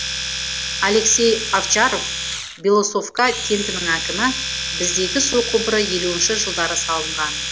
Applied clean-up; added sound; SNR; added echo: none; Domestic sounds, home sounds; 4 dB; none.